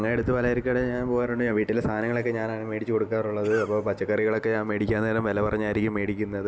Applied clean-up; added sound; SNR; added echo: none; Cough; 13 dB; none.